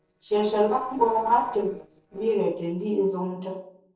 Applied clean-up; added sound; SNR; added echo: neural separator model SepFormer DNS4.